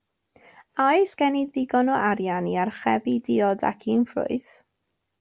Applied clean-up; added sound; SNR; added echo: none; none; none; none.